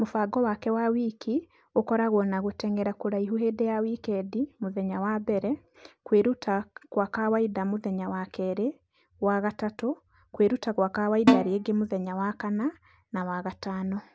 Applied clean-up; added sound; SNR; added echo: none; Snare drum; -2 dB; none.